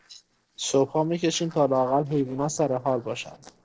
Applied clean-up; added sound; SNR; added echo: neural separator model SepFormer DNS4.